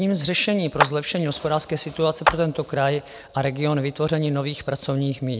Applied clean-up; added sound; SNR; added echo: none; Clapping; 4 dB; none.